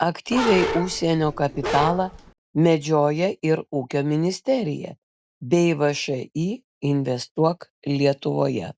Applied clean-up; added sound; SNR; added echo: none; Bark; 6 dB; none.